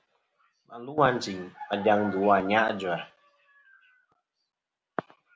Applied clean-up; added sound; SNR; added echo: none; none; none; none.